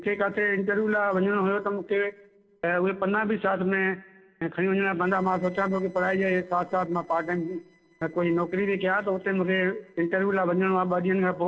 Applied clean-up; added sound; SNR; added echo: neural separator model SepFormer DNS4.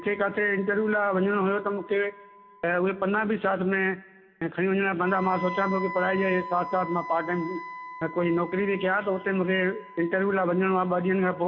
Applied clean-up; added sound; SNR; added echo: none; Wind instrument, woodwind instrument; 14 dB; reverberation time 1.3 s.